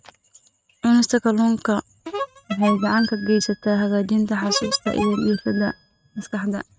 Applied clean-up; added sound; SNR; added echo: neural mask model RNNoise.